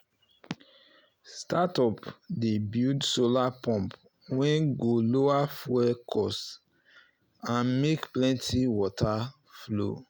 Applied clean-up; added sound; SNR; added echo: none; none; none; none.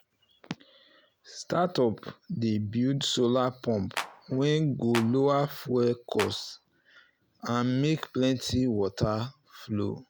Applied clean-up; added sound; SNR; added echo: none; Clapping; 9 dB; none.